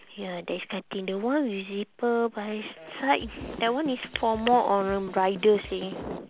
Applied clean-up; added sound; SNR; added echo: none; Drum / Drum kit; 15 dB; none.